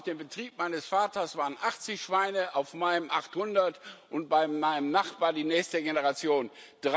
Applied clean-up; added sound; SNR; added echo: none; none; none; none.